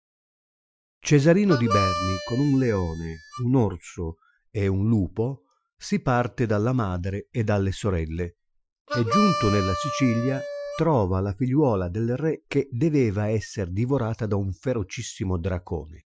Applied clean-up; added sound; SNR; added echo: classical method Wiener filter.